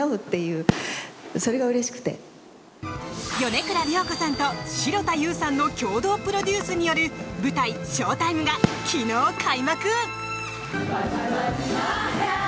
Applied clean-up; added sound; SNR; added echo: none; Fireworks; 11 dB; none.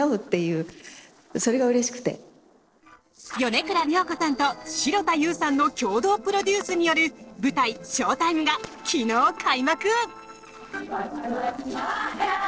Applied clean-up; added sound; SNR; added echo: neural separator model SepFormer DNS4.